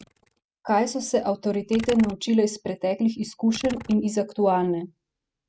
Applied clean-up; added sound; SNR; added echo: neural mask model RNNoise.